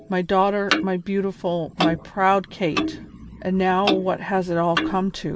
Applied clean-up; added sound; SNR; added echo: none; Clock; 6 dB; none.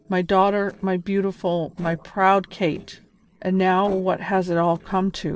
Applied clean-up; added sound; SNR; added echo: neural separator model SepFormer DNS4.